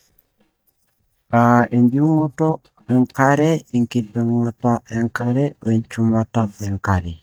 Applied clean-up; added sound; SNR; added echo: neural mask model DeepFilterNet 3.